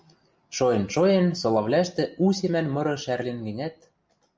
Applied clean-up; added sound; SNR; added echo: none; none; none; none.